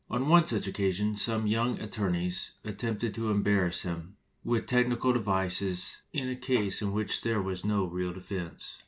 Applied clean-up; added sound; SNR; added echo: none; none; none; none.